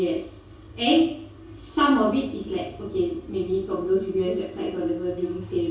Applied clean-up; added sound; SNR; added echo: none; none; none; reverberation time 0.6 s.